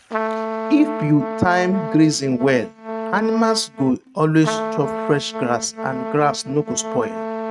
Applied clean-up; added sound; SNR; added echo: neural mask model RNNoise.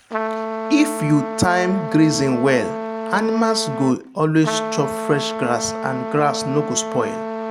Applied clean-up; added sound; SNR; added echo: none; Trumpet; 6 dB; none.